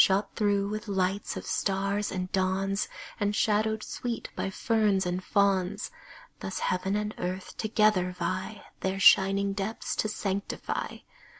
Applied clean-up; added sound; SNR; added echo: none; none; none; none.